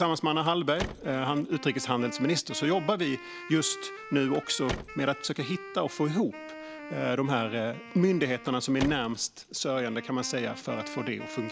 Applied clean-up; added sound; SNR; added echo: none; Wind instrument, woodwind instrument + Car; 13 dB; none.